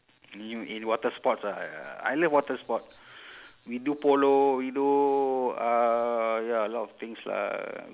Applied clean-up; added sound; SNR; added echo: none; none; none; none.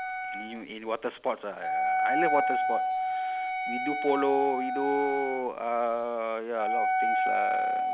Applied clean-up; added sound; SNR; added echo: none; Wind instrument, woodwind instrument; -2 dB; none.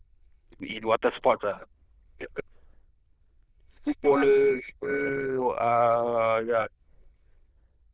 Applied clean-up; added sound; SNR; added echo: neural diffusion model UNIVERSE++.